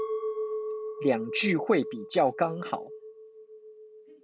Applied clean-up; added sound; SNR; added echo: none; Chink, clink; 7 dB; none.